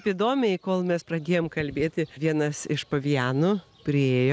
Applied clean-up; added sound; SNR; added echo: none; none; none; none.